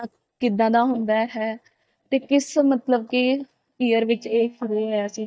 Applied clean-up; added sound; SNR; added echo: neural mask model DeepFilterNet 3.